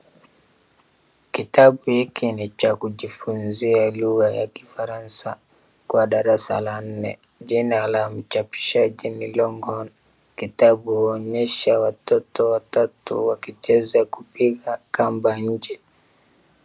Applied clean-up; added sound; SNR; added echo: none; none; none; none.